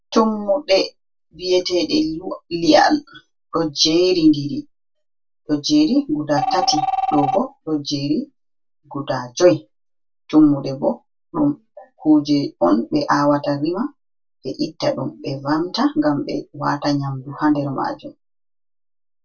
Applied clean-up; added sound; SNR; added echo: none; Telephone; 6 dB; reverberation time 0.1 s.